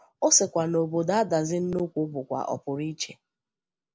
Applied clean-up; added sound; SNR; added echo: none; none; none; none.